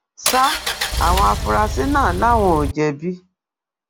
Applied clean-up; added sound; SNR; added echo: none; Engine; 2 dB; none.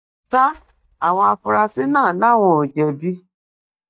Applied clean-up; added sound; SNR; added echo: neural mask model DeepFilterNet 3.